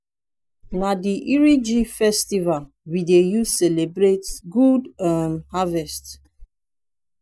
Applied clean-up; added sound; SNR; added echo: neural mask model DeepFilterNet 3.